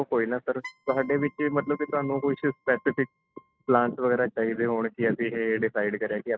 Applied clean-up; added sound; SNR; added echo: neural mask model RNNoise.